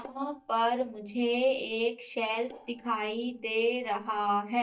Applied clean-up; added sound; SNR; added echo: neural mask model DeepFilterNet 3.